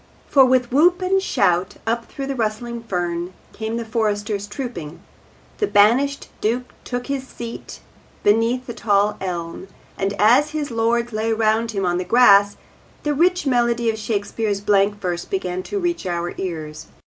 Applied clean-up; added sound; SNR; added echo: none; none; none; none.